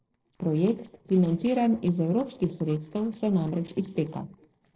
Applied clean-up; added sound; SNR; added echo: neural separator model SepFormer DNS4.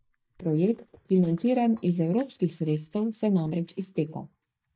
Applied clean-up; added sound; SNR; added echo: neural mask model DeepFilterNet 3.